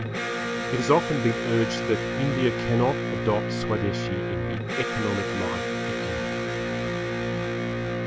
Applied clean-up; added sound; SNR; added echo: none; Electric guitar; -1 dB; none.